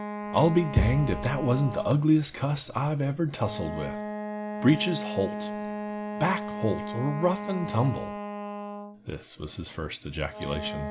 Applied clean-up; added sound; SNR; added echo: none; Wind instrument, woodwind instrument; 8 dB; none.